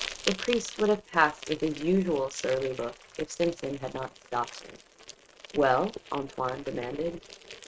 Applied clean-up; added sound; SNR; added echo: neural mask model RNNoise.